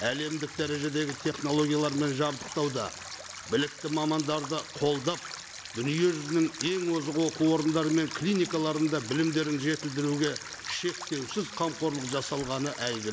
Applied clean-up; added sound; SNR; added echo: none; Stream; 12 dB; none.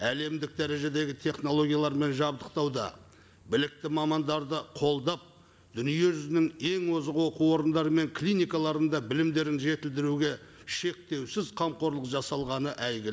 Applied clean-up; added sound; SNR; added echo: none; none; none; none.